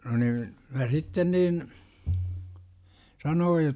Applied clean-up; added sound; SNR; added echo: none; none; none; none.